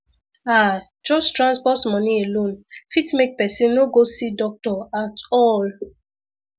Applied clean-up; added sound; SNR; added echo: none; none; none; none.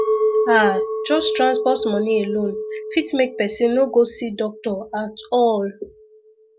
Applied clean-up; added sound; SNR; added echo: none; Chink, clink; 5 dB; none.